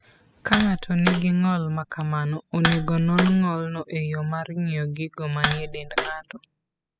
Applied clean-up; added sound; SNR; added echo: classical method spectral subtraction.